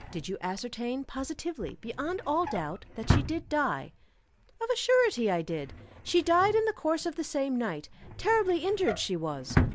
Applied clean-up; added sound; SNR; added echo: none; Drawer open or close; 6 dB; none.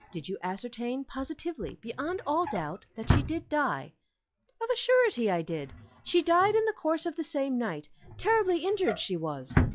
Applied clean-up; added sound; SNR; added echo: classical method log-MMSE.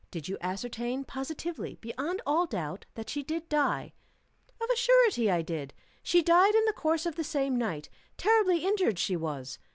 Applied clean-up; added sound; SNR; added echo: none; none; none; none.